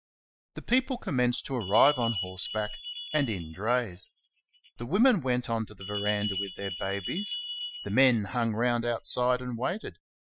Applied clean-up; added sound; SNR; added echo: classical method Wiener filter.